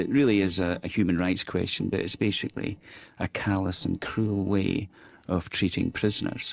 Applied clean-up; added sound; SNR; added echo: neural separator model SepFormer DNS4.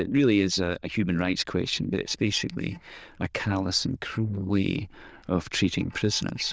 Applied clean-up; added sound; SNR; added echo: neural diffusion model UNIVERSE++.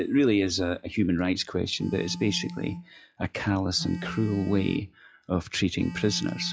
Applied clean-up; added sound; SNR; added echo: classical method log-MMSE.